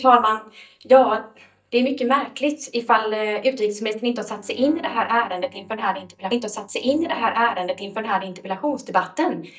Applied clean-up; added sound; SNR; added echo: neural mask model DeepFilterNet 3.